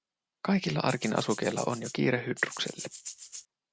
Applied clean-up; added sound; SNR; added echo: none; Rattle (instrument); 12 dB; none.